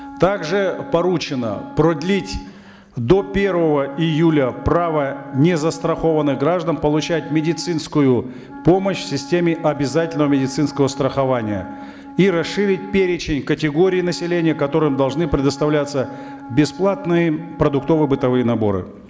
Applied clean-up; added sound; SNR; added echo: none; Wind instrument, woodwind instrument; 16 dB; none.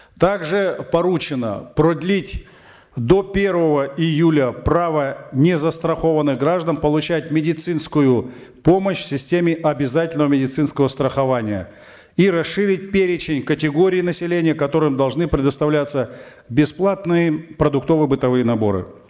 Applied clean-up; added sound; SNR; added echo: neural mask model Resemble Enhance denoiser.